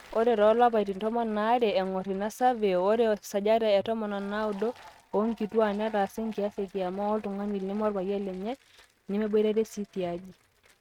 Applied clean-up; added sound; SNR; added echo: neural mask model RNNoise.